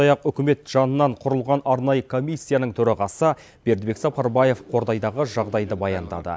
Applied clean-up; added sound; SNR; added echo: none; none; none; none.